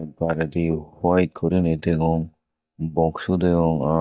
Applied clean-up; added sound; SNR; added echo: neural mask model DeepFilterNet 3.